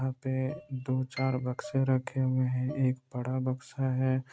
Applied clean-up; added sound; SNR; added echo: neural mask model RNNoise.